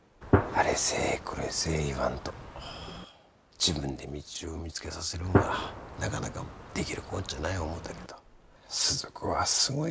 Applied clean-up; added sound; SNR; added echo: none; Gunshot, gunfire; 1 dB; none.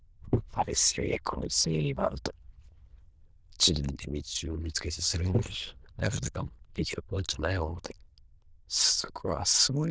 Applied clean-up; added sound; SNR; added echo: neural diffusion model UNIVERSE++.